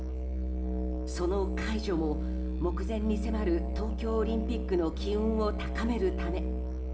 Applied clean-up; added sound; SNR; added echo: none; Musical instrument; -1 dB; reverberation time 2.6 s.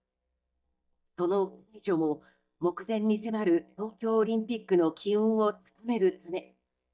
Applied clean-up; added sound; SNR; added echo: neural mask model DeepFilterNet 3.